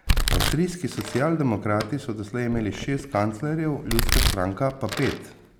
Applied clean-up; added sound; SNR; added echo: none; Domestic sounds, home sounds; 1 dB; none.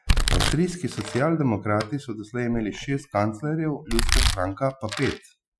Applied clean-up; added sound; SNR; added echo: classical method Wiener filter.